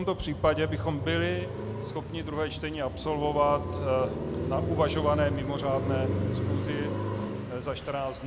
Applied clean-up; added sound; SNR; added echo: none; Car passing by; 2 dB; none.